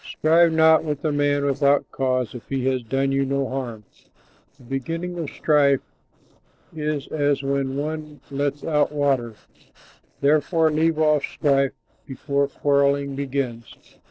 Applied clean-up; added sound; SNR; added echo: neural separator model SepFormer DNS4.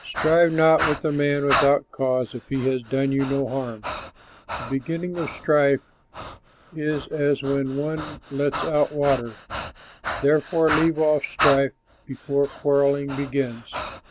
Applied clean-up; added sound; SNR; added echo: none; Breathing; 9 dB; none.